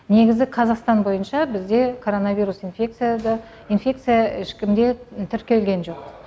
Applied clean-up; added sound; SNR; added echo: none; none; none; none.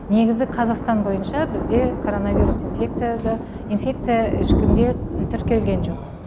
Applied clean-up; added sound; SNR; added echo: none; Thunder; 1 dB; none.